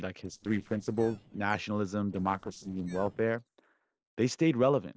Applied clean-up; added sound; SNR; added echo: neural separator model SepFormer DNS4.